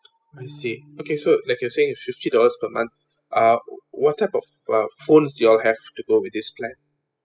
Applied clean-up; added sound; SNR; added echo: classical method spectral subtraction.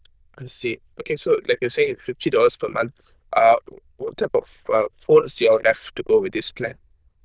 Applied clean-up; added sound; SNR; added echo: neural diffusion model UNIVERSE++.